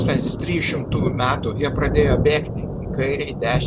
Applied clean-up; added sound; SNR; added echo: none; Thunder; 0 dB; none.